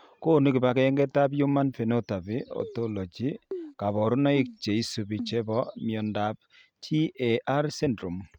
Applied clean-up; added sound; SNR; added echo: neural mask model RNNoise.